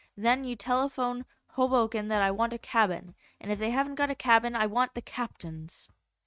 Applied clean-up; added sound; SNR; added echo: neural mask model RNNoise.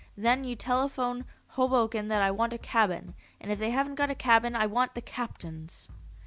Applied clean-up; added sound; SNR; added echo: none; Bass drum; 18 dB; none.